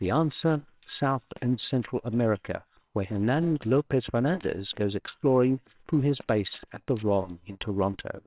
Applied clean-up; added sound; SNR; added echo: neural separator model SepFormer WHAMR!.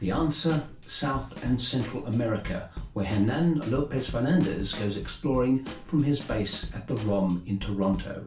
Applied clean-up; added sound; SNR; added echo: none; Snare drum / Drum kit; 13 dB; reverberation time 0.3 s.